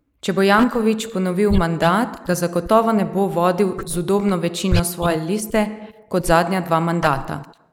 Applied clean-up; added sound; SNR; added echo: neural mask model Resemble Enhance denoiser.